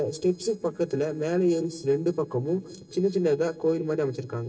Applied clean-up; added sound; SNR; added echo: neural separator model SepFormer DNS4.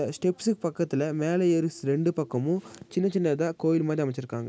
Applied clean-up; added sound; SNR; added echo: none; none; none; none.